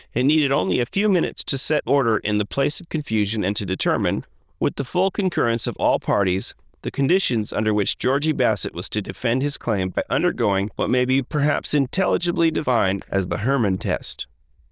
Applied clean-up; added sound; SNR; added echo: neural diffusion model UNIVERSE++.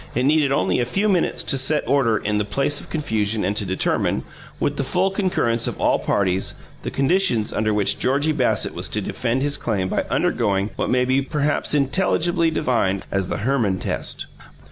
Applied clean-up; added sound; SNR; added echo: none; none; none; none.